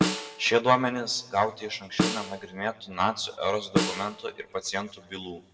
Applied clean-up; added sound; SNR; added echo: none; Snare drum; 4 dB; reverberation time 1.1 s.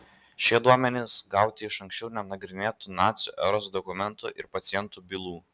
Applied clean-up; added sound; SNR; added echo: none; none; none; none.